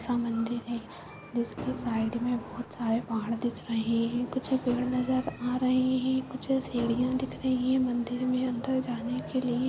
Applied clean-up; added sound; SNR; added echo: none; Thump, thud; 13 dB; none.